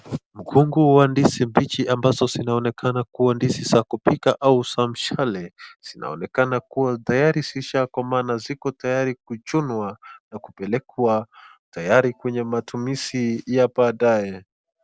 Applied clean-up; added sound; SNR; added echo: none; none; none; none.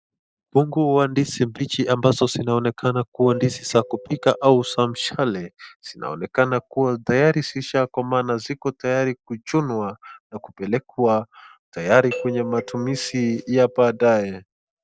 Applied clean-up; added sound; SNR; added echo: neural mask model DeepFilterNet 3.